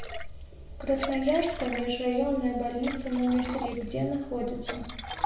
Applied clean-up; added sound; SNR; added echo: none; Liquid; 10 dB; reverberation time 0.6 s.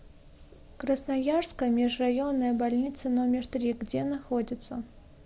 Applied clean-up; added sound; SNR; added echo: none; none; none; none.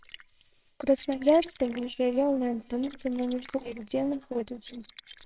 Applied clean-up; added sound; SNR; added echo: neural separator model SepFormer WHAMR!.